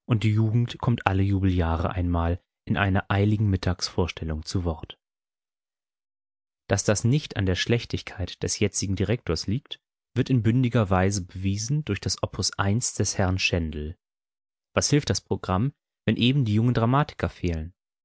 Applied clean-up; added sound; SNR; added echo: none; none; none; none.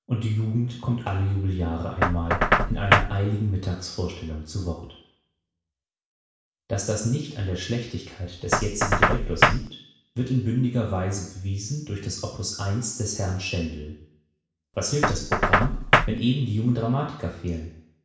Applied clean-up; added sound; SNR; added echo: none; Knock; 1 dB; reverberation time 0.7 s.